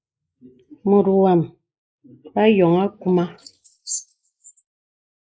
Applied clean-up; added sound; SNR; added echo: neural mask model Resemble Enhance denoiser.